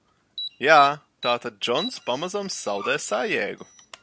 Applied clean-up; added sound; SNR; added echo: none; Bowed string instrument + Alarm; 15 dB; none.